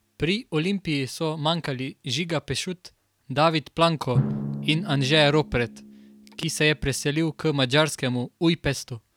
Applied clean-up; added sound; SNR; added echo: none; Drum; 12 dB; none.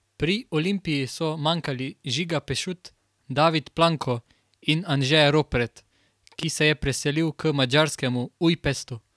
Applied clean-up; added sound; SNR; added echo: none; none; none; none.